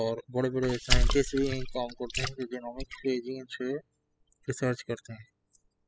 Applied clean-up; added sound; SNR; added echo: classical method spectral subtraction.